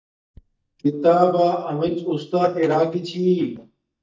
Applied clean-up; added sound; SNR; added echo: neural mask model DeepFilterNet 3.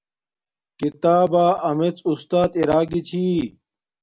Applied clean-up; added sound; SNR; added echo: none; none; none; none.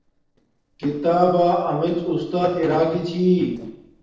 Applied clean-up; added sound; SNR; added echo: neural separator model SepFormer DNS4.